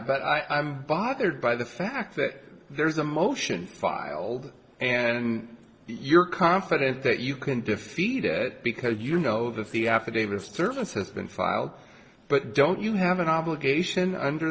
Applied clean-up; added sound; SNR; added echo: neural separator model SepFormer DNS4.